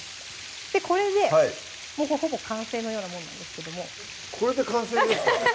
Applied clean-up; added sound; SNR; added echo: none; Water; 13 dB; none.